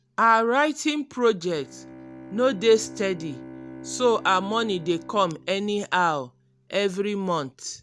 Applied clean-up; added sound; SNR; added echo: none; Bowed string instrument; 19 dB; none.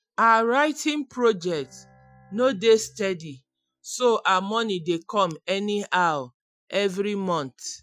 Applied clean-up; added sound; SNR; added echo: classical method Wiener filter.